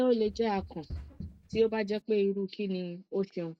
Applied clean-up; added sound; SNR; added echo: none; Run; 14 dB; none.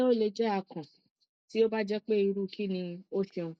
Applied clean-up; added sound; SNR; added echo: none; none; none; none.